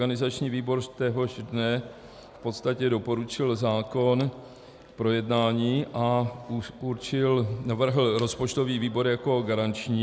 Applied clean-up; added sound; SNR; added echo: none; none; none; none.